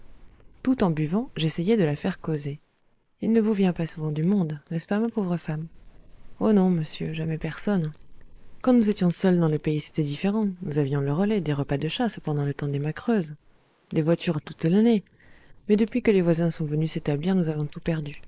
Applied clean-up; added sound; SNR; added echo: neural mask model Resemble Enhance denoiser.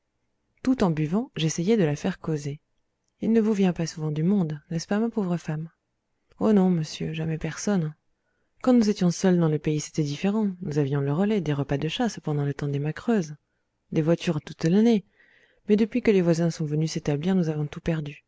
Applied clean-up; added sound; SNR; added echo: none; none; none; none.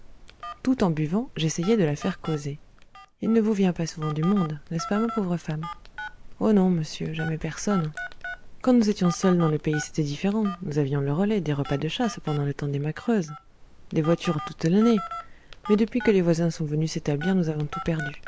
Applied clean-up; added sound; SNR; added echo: none; Telephone; 14 dB; none.